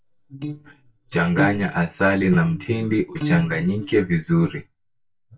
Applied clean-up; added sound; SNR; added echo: neural mask model DeepFilterNet 3.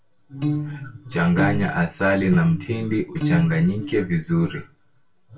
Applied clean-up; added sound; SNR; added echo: none; Piano; 5 dB; reverberation time 0.2 s.